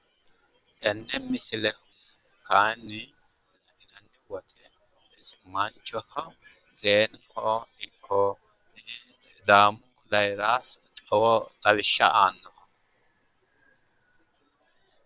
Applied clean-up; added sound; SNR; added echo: neural separator model SepFormer WHAM!.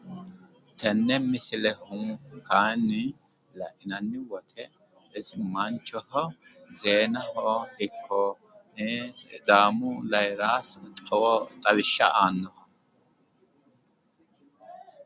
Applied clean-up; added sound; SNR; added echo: none; none; none; none.